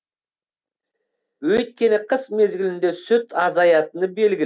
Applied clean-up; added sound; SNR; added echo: none; none; none; none.